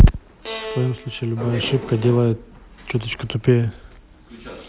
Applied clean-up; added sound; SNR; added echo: none; Bowed string instrument; 16 dB; none.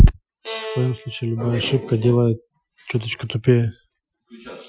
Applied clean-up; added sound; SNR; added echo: classical method Wiener filter.